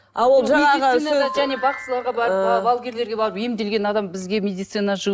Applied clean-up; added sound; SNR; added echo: none; Ringtone / Chime; 13 dB; none.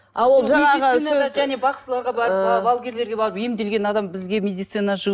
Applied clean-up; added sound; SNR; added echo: none; none; none; none.